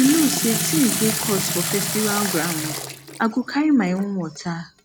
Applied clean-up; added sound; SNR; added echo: none; Sink (filling or washing) / Water tap, faucet; 4 dB; none.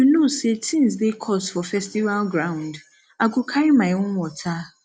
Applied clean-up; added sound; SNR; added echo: none; none; none; none.